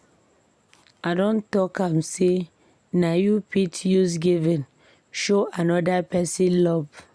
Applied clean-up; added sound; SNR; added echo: none; none; none; none.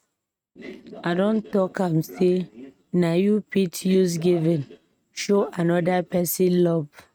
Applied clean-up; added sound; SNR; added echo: neural mask model RNNoise.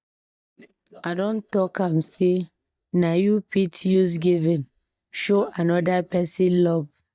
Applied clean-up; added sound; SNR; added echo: neural mask model DeepFilterNet 3.